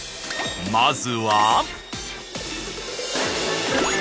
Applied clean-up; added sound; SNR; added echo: none; none; none; none.